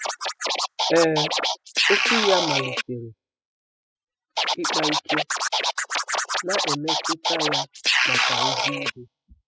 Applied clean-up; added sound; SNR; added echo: classical method spectral subtraction.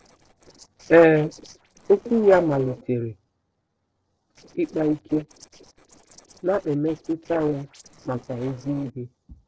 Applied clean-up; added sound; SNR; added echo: neural separator model SepFormer DNS4.